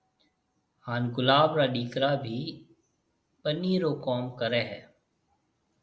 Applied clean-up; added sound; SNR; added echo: none; none; none; none.